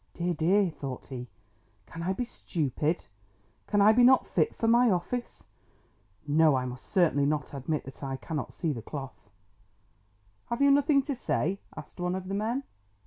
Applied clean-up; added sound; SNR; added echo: none; none; none; none.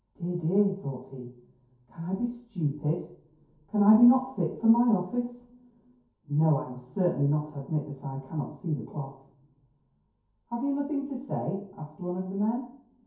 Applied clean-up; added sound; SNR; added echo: none; none; none; reverberation time 0.6 s.